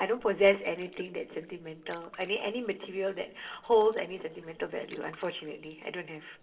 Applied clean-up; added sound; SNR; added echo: neural separator model SepFormer DNS4.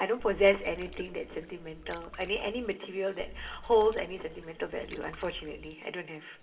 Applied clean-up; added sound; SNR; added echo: none; Water / Liquid; 15 dB; reverberation time 2.8 s.